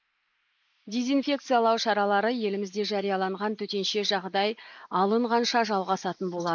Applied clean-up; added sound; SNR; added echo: neural mask model Resemble Enhance denoiser.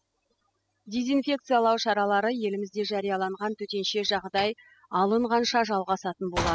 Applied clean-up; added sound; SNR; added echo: classical method spectral subtraction.